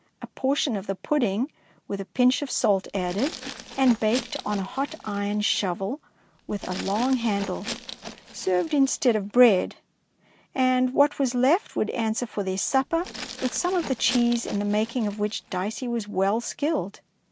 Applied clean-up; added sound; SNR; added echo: none; Glass; 14 dB; none.